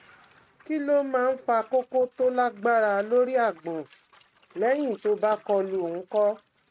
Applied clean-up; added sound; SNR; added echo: neural mask model RNNoise.